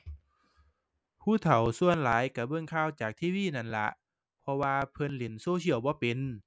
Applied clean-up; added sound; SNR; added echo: none; none; none; none.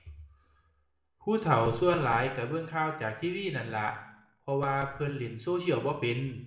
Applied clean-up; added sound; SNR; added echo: none; none; none; reverberation time 0.7 s.